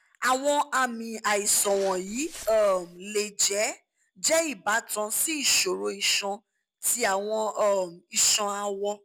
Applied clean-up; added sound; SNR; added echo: none; Zipper (clothing); 18 dB; none.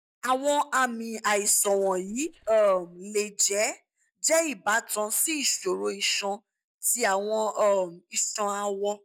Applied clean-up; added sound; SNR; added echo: neural mask model DeepFilterNet 3.